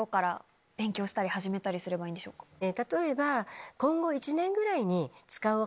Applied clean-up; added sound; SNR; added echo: none; none; none; none.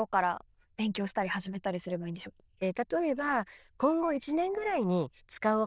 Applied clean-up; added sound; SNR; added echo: neural diffusion model UNIVERSE++.